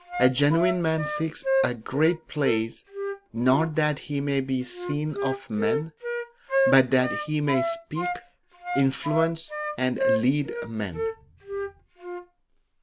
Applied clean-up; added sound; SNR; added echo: none; Wind instrument, woodwind instrument; 4 dB; none.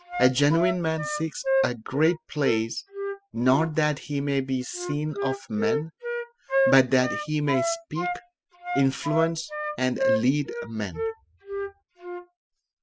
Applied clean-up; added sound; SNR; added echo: classical method spectral subtraction.